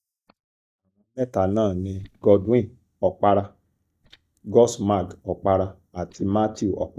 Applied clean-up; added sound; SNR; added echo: neural mask model DeepFilterNet 3.